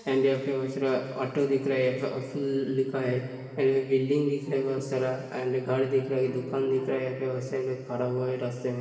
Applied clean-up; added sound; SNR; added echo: none; Electric guitar; 20 dB; reverberation time 2.2 s.